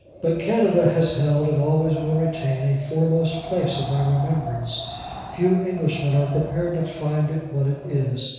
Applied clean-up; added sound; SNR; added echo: none; Wind; 13 dB; reverberation time 1.1 s.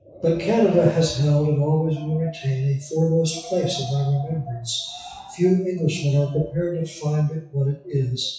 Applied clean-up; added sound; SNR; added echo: classical method WPE with log-MMSE.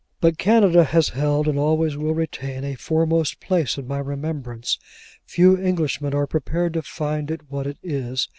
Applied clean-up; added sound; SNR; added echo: none; none; none; none.